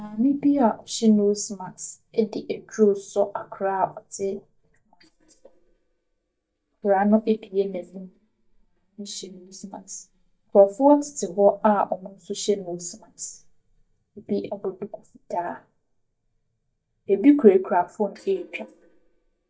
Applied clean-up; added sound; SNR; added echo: neural mask model DeepFilterNet 3.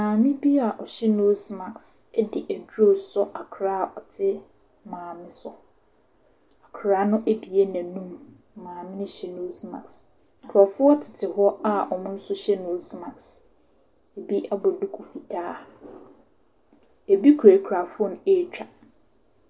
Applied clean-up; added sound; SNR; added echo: none; none; none; none.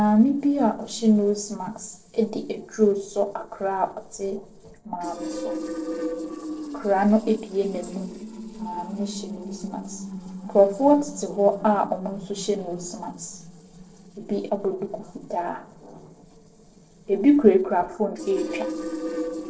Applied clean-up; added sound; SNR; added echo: neural separator model SepFormer DNS4.